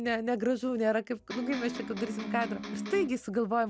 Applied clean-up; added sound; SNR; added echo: none; Electric guitar; 6 dB; none.